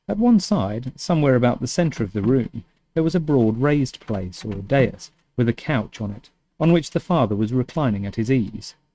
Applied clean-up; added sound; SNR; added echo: neural mask model RNNoise.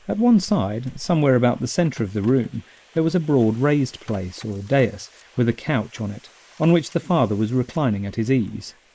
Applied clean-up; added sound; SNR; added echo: neural mask model Resemble Enhance denoiser.